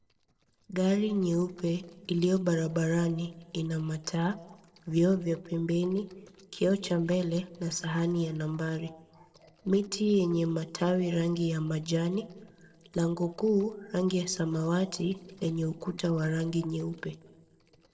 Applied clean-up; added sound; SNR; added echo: neural separator model SepFormer DNS4.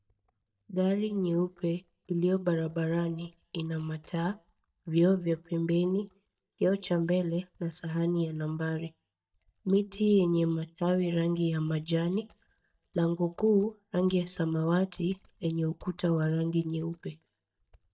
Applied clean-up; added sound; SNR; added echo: neural mask model DeepFilterNet 3.